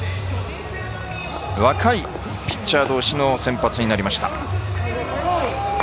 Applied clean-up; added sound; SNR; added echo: none; none; none; none.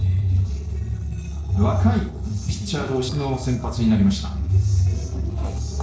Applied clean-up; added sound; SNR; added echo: neural separator model SepFormer DNS4.